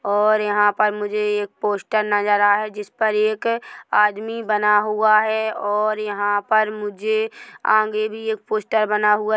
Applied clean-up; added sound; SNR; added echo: none; none; none; none.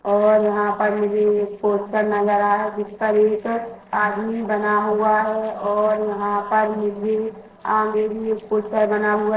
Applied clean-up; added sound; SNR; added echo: neural separator model SepFormer DNS4.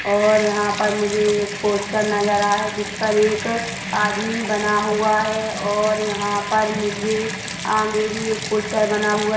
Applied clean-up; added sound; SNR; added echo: none; Bathtub (filling or washing) / Water tap, faucet; 8 dB; reverberation time 0.7 s.